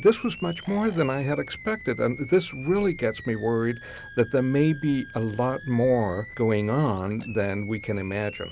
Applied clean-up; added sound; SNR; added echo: none; Animal; 18 dB; none.